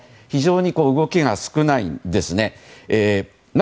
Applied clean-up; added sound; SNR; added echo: none; none; none; none.